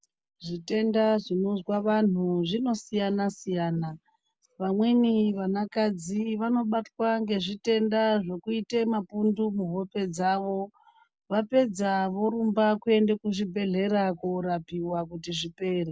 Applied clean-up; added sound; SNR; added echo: none; none; none; none.